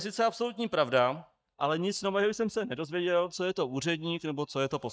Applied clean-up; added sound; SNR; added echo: neural mask model DeepFilterNet 3.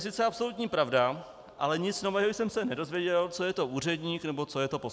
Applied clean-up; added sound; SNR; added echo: none; none; none; none.